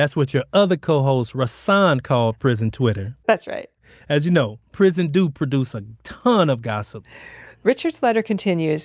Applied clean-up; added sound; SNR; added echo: none; none; none; none.